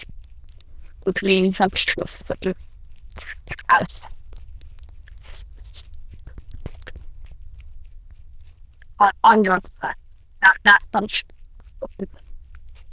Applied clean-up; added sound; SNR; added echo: neural diffusion model UNIVERSE++.